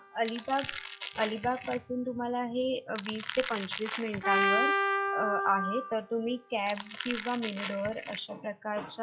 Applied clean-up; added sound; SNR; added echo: classical method log-MMSE.